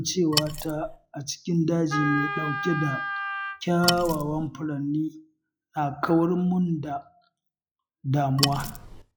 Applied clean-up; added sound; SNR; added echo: classical method log-MMSE.